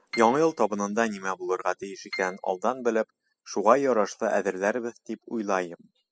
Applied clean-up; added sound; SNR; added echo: classical method spectral subtraction.